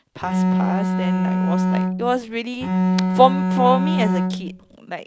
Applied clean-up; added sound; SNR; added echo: none; Bowed string instrument; -3 dB; none.